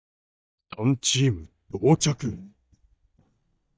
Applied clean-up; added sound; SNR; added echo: neural mask model DeepFilterNet 3.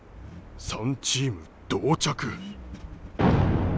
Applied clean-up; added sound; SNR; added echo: none; Accelerating, revving, vroom; 16 dB; none.